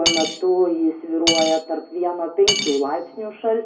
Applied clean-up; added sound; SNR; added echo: none; Cutlery, silverware / Dishes, pots, and pans; 5 dB; reverberation time 0.4 s.